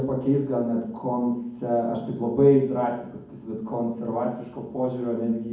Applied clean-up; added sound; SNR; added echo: none; none; none; reverberation time 1.2 s.